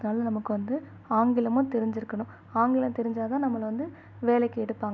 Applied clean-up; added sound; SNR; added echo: none; none; none; none.